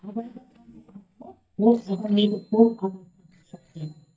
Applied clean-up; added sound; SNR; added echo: neural mask model DeepFilterNet 3.